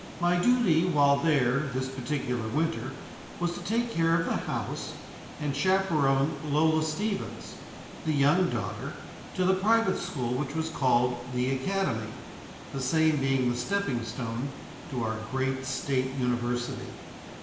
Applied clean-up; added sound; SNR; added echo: none; Water; 14 dB; reverberation time 1.1 s.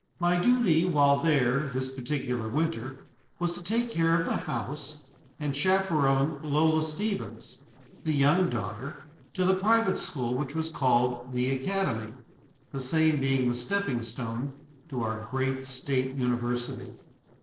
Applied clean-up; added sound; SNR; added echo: neural separator model SepFormer DNS4.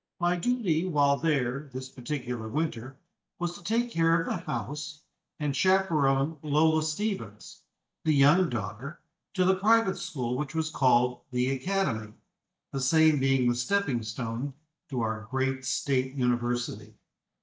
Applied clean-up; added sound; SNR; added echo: neural mask model DeepFilterNet 3.